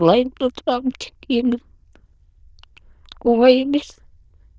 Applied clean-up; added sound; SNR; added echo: neural diffusion model UNIVERSE++.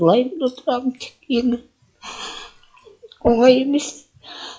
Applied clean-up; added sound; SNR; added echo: classical method log-MMSE.